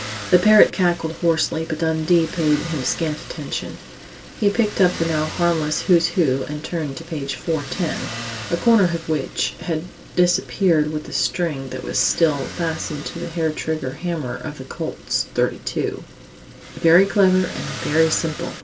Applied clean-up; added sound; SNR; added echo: none; Motor vehicle (road); 15 dB; reverberation time 0.2 s.